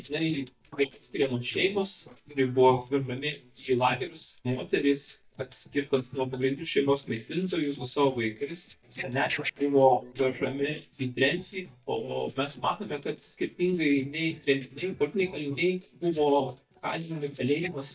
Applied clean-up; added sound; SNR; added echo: neural mask model DeepFilterNet 3.